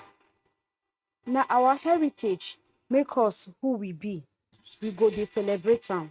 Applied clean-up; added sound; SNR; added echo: neural mask model RNNoise.